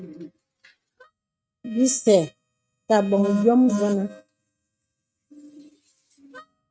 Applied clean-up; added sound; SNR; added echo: neural mask model RNNoise.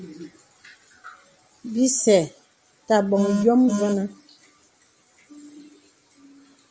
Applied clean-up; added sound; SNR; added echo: none; none; none; none.